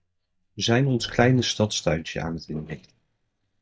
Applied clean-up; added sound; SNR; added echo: neural mask model DeepFilterNet 3.